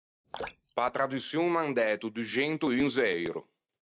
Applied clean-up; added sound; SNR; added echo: neural mask model RNNoise.